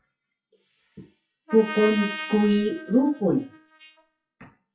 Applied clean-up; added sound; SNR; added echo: classical method WPE with log-MMSE.